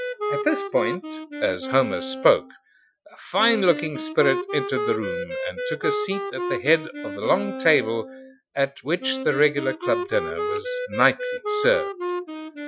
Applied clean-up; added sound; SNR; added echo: classical method Wiener filter.